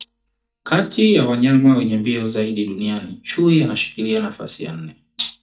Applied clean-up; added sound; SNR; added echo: neural mask model DeepFilterNet 3.